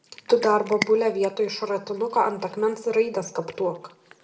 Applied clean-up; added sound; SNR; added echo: none; Cat; 16 dB; reverberation time 0.4 s.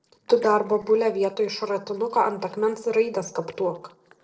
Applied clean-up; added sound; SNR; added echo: neural separator model SepFormer DNS4.